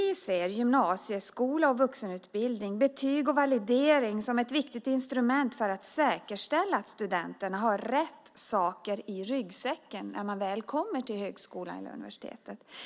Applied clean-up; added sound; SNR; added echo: none; none; none; none.